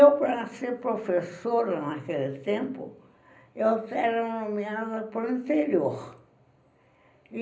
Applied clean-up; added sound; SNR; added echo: none; none; none; reverberation time 0.5 s.